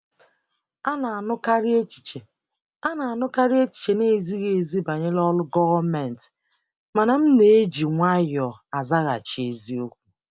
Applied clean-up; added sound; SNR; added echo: none; none; none; none.